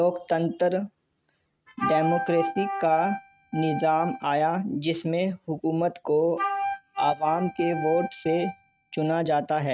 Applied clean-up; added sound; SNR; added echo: neural mask model RNNoise.